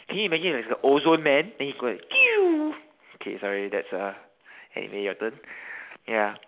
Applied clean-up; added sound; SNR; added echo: none; none; none; none.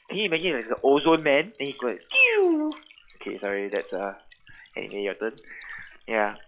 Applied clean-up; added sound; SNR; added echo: classical method log-MMSE.